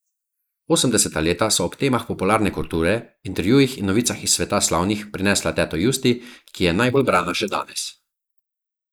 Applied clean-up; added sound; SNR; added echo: neural mask model Resemble Enhance denoiser.